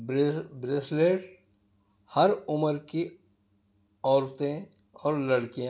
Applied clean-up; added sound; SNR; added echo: none; none; none; none.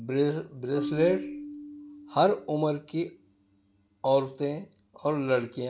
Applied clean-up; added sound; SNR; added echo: none; Marimba, xylophone; 13 dB; none.